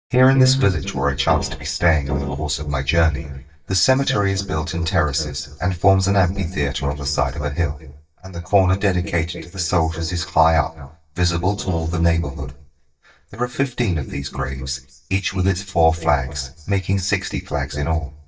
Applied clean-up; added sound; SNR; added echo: neural mask model DeepFilterNet 3.